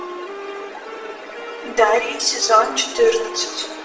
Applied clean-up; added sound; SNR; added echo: none; Wind instrument, woodwind instrument; 13 dB; reverberation time 0.7 s.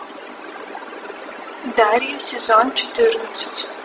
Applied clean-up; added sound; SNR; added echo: none; none; none; none.